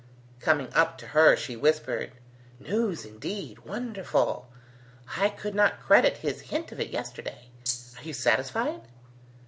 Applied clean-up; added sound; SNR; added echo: none; Rattle (instrument); 5 dB; none.